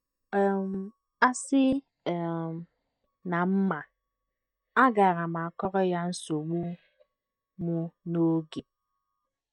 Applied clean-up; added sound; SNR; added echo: neural mask model DeepFilterNet 3.